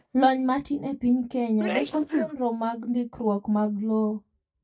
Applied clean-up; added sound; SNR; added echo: neural mask model DeepFilterNet 3.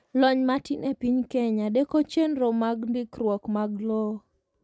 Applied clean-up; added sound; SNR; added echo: none; none; none; none.